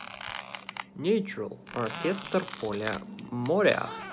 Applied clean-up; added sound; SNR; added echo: none; Squeak; 12 dB; none.